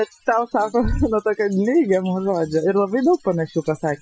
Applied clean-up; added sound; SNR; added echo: classical method Wiener filter.